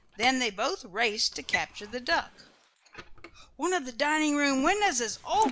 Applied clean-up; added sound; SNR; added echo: neural mask model Resemble Enhance denoiser.